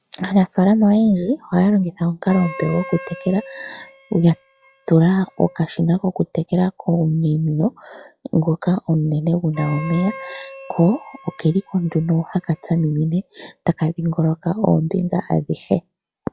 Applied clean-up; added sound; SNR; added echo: classical method log-MMSE.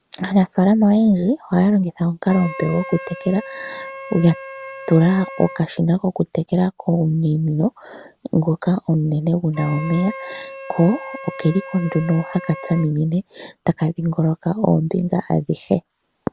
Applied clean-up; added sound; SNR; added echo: none; Wind instrument, woodwind instrument; 18 dB; none.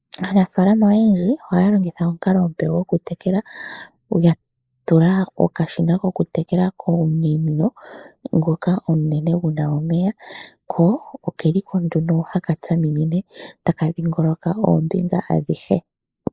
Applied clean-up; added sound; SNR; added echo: neural mask model Resemble Enhance denoiser.